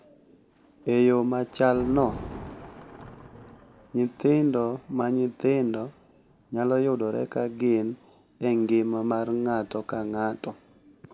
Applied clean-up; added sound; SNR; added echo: none; Thunder; 19 dB; none.